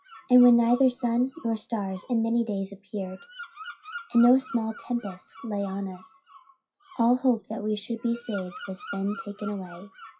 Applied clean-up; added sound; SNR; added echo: classical method WPE with log-MMSE.